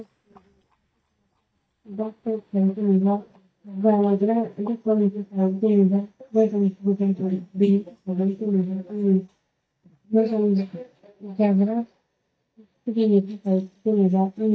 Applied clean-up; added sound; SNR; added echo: neural mask model DeepFilterNet 3.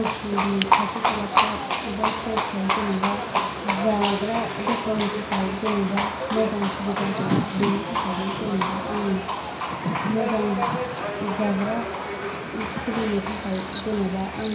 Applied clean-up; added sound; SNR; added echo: none; Livestock, farm animals, working animals; -3 dB; reverberation time 0.5 s.